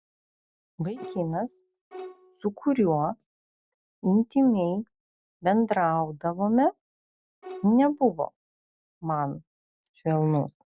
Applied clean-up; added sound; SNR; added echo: none; Bowed string instrument; 17 dB; none.